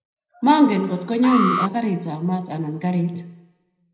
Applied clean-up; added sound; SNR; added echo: none; Alarm; 6 dB; reverberation time 0.8 s.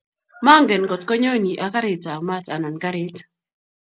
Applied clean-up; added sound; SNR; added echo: none; none; none; none.